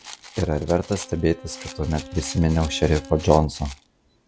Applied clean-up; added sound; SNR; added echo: none; Rattle + Bowed string instrument; 17 dB; none.